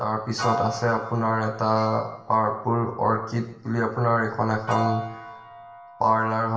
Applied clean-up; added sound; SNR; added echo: none; Piano; 11 dB; reverberation time 0.9 s.